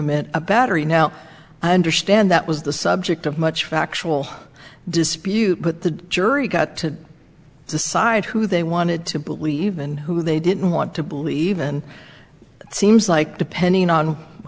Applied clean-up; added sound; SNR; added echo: none; none; none; none.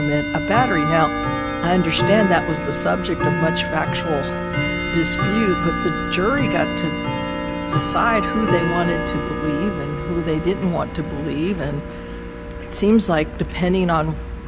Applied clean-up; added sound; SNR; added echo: none; Tick-tock / Bell; 2 dB; none.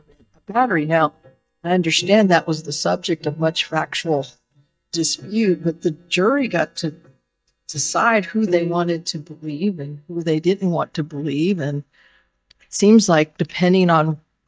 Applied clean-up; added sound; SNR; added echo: neural mask model DeepFilterNet 3.